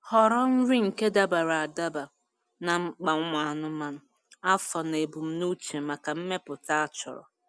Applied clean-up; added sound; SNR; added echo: none; none; none; none.